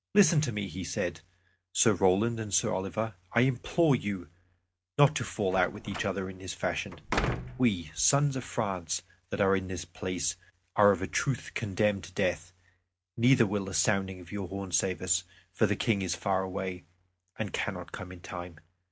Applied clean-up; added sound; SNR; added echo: none; Slam; 8 dB; none.